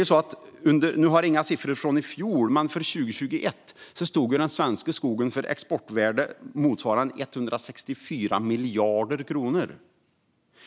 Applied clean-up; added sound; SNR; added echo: none; none; none; none.